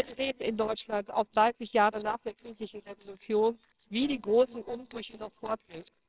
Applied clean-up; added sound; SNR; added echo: neural separator model SepFormer WHAMR!.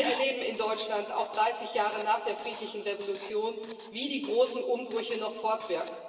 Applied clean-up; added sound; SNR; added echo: none; Writing; 17 dB; reverberation time 2.5 s.